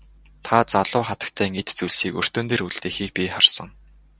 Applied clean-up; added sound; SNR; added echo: none; none; none; none.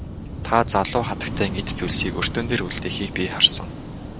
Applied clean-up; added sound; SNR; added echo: none; Waves, surf / Wind; 6 dB; none.